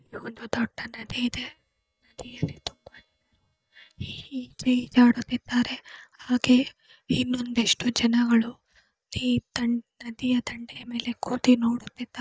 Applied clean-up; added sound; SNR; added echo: neural mask model DeepFilterNet 3.